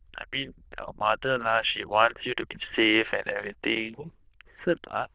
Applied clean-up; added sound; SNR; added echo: neural diffusion model UNIVERSE++.